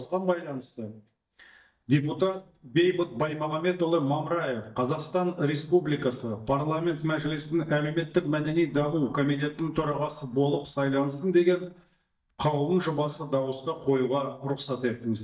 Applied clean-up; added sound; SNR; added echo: neural mask model DeepFilterNet 3.